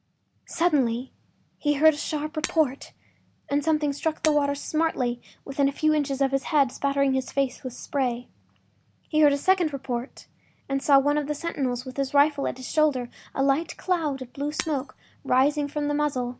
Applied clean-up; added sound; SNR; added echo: none; Shatter; 16 dB; none.